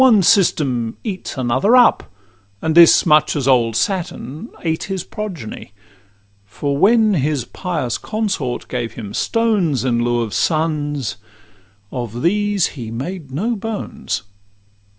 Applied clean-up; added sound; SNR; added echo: none; none; none; none.